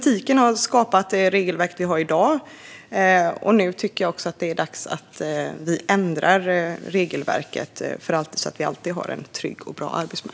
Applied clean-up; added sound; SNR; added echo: none; none; none; none.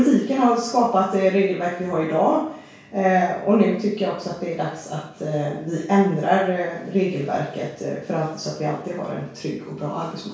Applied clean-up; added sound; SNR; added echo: none; none; none; reverberation time 0.6 s.